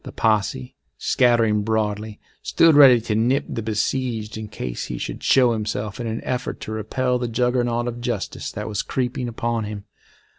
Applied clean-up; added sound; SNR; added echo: none; none; none; none.